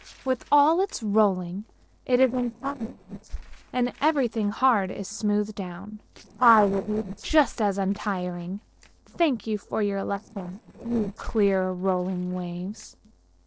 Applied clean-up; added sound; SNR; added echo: neural separator model SepFormer DNS4.